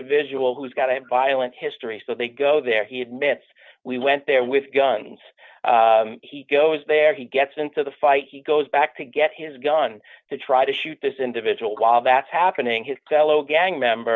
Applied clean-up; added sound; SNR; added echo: none; none; none; none.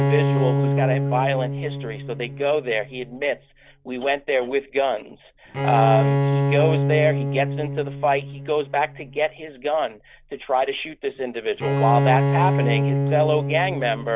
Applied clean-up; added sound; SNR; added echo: none; Bowed string instrument; 0 dB; none.